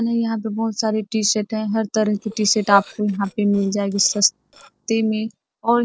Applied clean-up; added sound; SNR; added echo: neural separator model SepFormer DNS4.